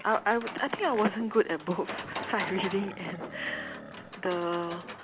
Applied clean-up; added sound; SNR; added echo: none; Livestock, farm animals, working animals; 11 dB; none.